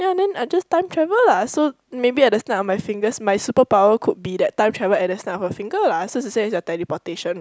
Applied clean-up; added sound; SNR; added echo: none; none; none; none.